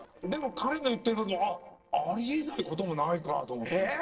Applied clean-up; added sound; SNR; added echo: neural separator model SepFormer DNS4.